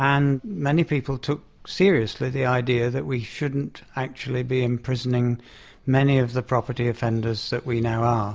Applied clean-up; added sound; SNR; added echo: none; none; none; none.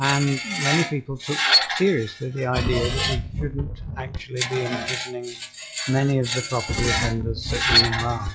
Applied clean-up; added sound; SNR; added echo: classical method log-MMSE.